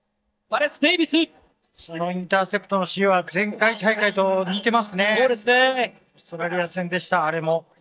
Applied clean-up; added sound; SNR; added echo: neural mask model DeepFilterNet 3.